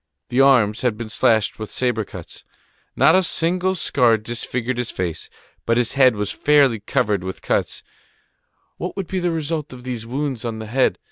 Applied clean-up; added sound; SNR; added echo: none; none; none; none.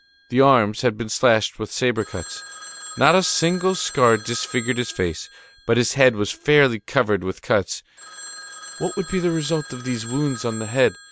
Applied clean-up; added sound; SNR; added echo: none; Telephone; 17 dB; none.